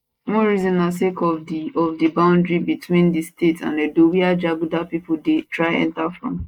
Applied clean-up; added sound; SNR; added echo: neural mask model Resemble Enhance denoiser.